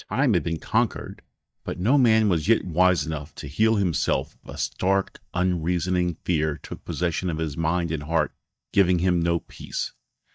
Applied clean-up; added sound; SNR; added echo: neural mask model DeepFilterNet 3.